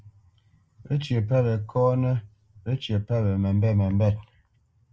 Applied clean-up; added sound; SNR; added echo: none; none; none; none.